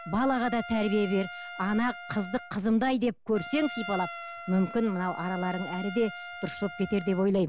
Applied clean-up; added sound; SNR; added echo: none; Trumpet; 13 dB; none.